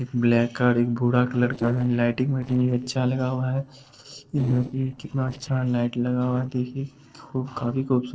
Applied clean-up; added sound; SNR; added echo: neural separator model SepFormer DNS4.